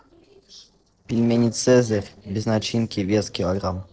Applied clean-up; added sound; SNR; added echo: neural separator model SepFormer DNS4.